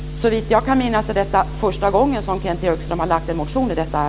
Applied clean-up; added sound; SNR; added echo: none; none; none; none.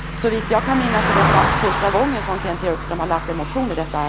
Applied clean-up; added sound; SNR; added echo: none; Car passing by; 2 dB; none.